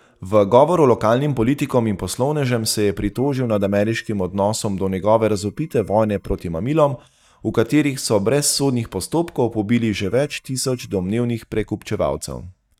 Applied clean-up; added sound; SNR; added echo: neural mask model DeepFilterNet 3.